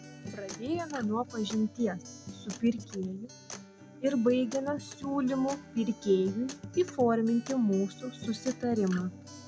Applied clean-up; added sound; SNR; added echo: none; Acoustic guitar; 14 dB; none.